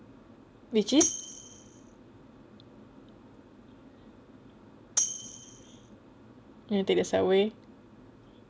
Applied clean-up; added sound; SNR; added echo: none; Tambourine; 1 dB; none.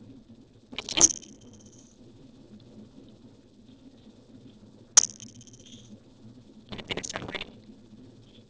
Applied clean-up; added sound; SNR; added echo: neural separator model SepFormer DNS4.